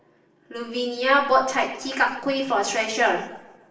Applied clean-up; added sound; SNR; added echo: none; none; none; reverberation time 0.8 s.